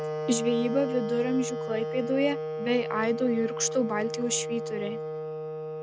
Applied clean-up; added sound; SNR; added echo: none; Wind instrument, woodwind instrument; 4 dB; none.